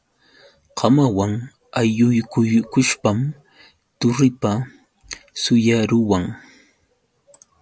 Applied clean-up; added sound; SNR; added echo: none; none; none; none.